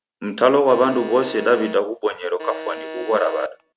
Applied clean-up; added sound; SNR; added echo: none; Alarm; 12 dB; none.